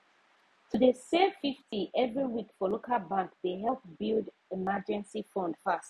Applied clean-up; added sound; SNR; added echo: none; none; none; none.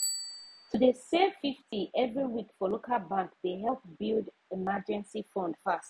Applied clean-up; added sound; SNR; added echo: none; Bicycle bell; 13 dB; none.